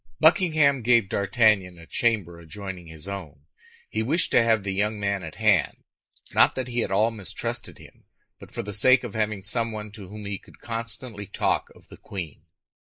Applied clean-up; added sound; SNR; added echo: neural mask model Resemble Enhance denoiser.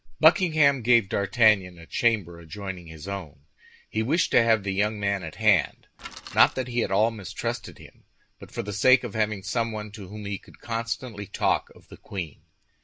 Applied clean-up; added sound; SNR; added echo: none; Bicycle; 18 dB; none.